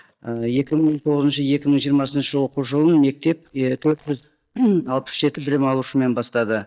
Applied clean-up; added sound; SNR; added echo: neural mask model DeepFilterNet 3.